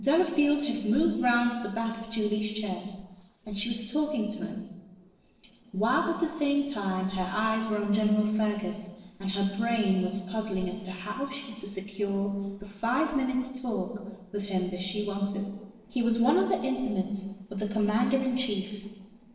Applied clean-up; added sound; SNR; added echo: neural separator model SepFormer DNS4.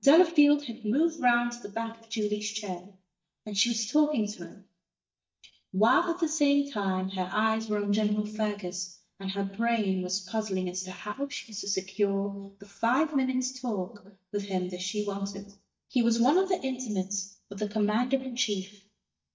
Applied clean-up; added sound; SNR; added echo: neural mask model DeepFilterNet 3.